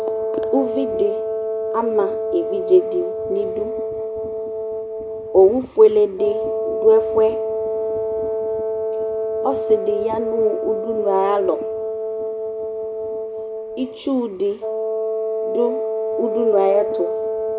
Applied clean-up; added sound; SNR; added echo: none; Wind instrument, woodwind instrument; 2 dB; none.